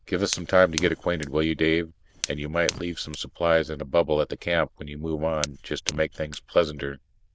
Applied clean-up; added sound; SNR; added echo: neural diffusion model UNIVERSE++.